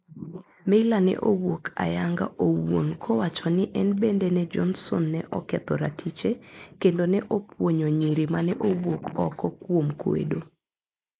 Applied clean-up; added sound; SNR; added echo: neural mask model Resemble Enhance denoiser.